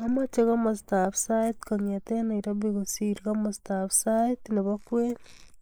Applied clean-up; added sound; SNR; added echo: neural mask model Resemble Enhance denoiser.